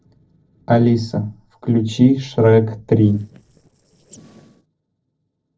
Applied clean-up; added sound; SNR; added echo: neural separator model SepFormer DNS4.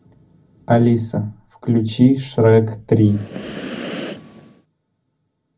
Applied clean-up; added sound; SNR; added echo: none; Breathing; 11 dB; reverberation time 0.4 s.